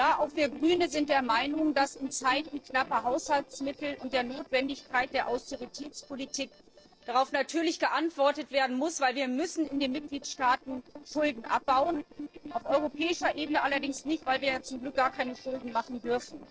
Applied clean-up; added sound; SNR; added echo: neural separator model SepFormer DNS4.